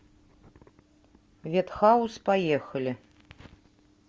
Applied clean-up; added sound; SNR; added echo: none; none; none; none.